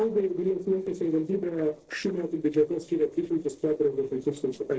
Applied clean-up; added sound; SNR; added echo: neural separator model SepFormer DNS4.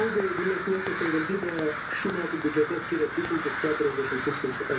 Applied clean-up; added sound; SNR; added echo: none; Crow; 5 dB; reverberation time 0.3 s.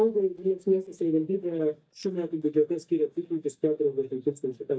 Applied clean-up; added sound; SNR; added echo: neural mask model DeepFilterNet 3.